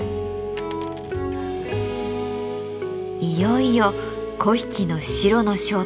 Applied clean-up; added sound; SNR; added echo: none; Coin (dropping); 19 dB; none.